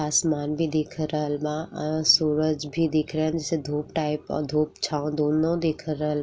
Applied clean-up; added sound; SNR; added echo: none; none; none; none.